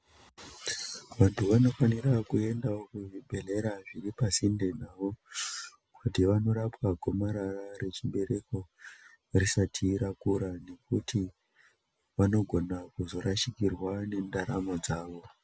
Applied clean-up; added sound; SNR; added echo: none; none; none; none.